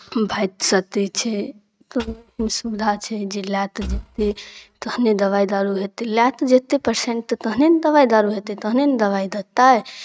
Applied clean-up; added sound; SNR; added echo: neural mask model RNNoise.